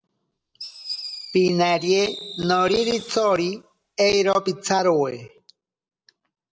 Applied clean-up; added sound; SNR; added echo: none; Fireworks; 14 dB; none.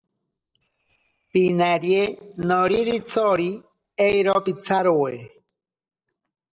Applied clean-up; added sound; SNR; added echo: neural separator model SepFormer DNS4.